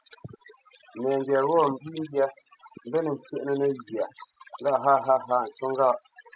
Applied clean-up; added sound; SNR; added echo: classical method spectral subtraction.